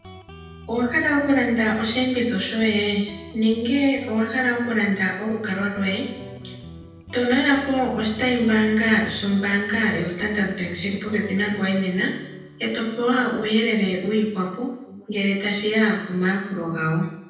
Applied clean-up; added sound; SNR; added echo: none; Guitar; 18 dB; reverberation time 0.9 s.